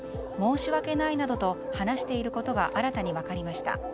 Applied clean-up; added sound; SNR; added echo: none; Wind instrument, woodwind instrument + Bark; 6 dB; none.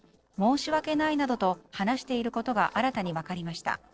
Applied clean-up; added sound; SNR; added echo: neural separator model SepFormer DNS4.